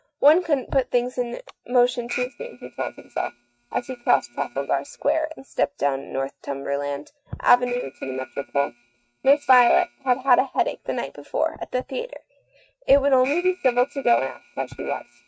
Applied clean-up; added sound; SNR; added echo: neural mask model RNNoise.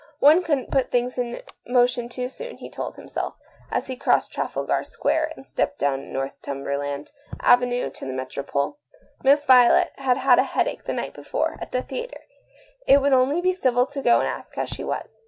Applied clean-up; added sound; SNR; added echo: none; none; none; none.